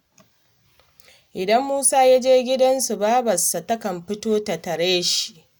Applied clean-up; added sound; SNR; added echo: none; none; none; none.